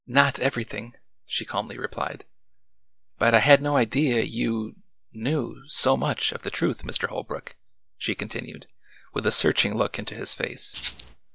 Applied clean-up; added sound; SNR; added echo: neural mask model DeepFilterNet 3.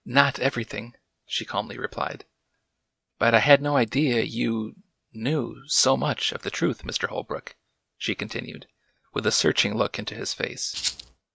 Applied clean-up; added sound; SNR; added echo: neural mask model RNNoise.